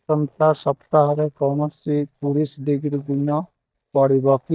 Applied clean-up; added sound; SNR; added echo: neural mask model DeepFilterNet 3.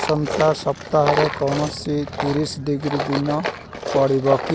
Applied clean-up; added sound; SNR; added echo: none; Tools; 6 dB; none.